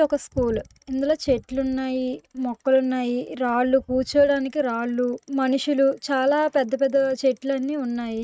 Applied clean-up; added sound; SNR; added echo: neural mask model RNNoise.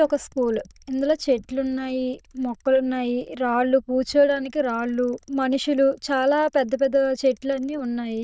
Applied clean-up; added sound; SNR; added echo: neural diffusion model UNIVERSE++.